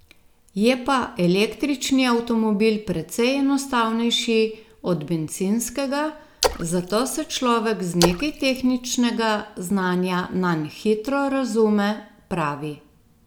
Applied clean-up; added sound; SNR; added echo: none; Splash, splatter; 6 dB; none.